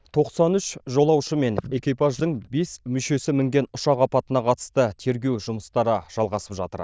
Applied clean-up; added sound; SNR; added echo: neural diffusion model UNIVERSE++.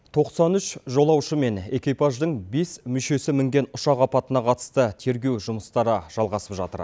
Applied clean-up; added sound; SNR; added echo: none; none; none; none.